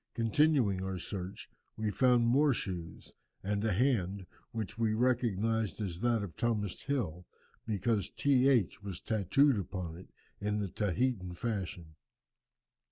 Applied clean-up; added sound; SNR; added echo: none; none; none; none.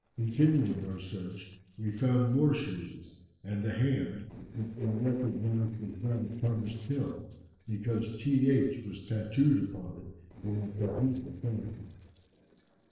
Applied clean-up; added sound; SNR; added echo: neural separator model SepFormer DNS4.